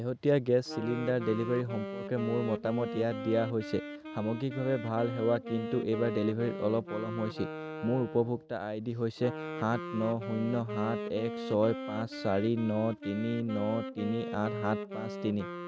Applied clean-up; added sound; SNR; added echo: none; Wind instrument, woodwind instrument; 8 dB; none.